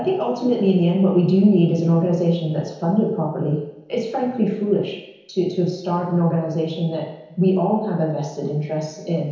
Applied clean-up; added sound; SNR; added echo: none; none; none; reverberation time 1.0 s.